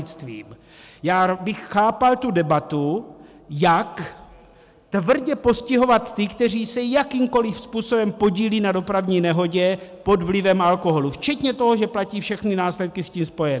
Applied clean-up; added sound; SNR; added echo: none; none; none; none.